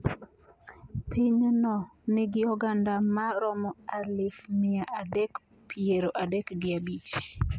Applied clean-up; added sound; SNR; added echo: none; none; none; none.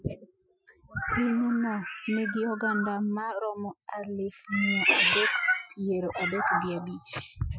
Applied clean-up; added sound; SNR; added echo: classical method Wiener filter.